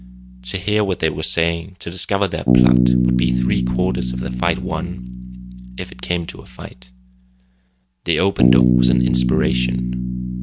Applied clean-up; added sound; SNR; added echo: none; Bass guitar; -4 dB; none.